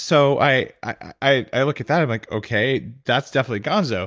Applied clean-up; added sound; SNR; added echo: none; none; none; none.